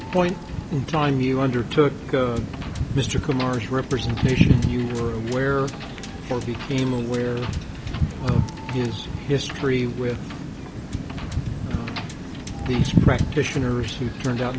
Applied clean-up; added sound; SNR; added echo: none; Wind / Boat, Water vehicle; 2 dB; none.